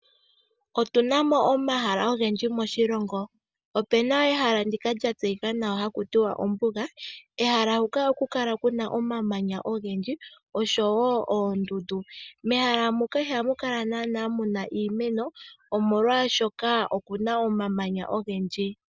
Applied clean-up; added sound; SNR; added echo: none; none; none; none.